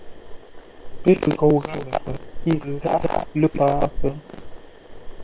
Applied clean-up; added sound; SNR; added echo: neural separator model SepFormer WHAM!.